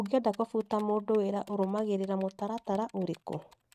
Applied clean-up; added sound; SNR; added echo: neural mask model RNNoise.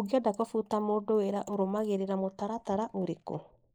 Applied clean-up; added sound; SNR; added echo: neural mask model Resemble Enhance denoiser.